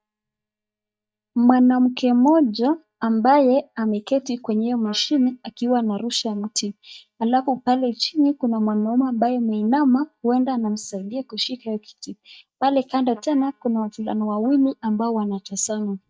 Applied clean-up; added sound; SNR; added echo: neural mask model DeepFilterNet 3.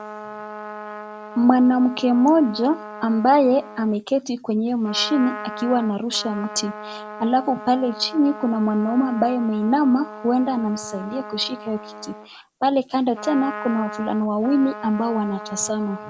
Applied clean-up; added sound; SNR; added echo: none; Trumpet; 14 dB; none.